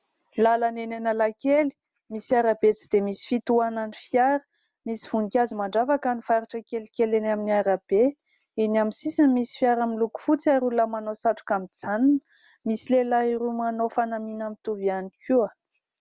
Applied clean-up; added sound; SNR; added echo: none; none; none; none.